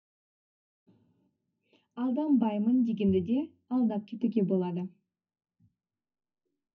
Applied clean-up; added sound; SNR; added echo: classical method WPE with log-MMSE.